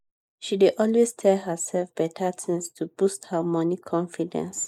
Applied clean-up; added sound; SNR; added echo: neural mask model Resemble Enhance denoiser.